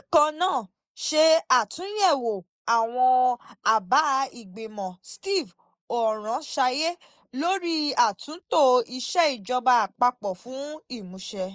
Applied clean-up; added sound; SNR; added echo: neural mask model Resemble Enhance denoiser.